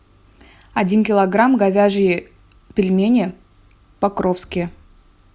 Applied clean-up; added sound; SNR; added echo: none; none; none; none.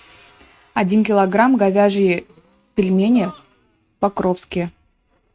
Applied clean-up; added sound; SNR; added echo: neural mask model RNNoise.